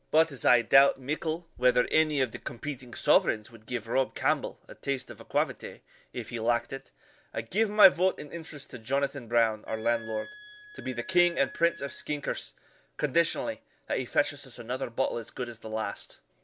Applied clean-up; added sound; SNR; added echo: none; Wind instrument, woodwind instrument; 18 dB; none.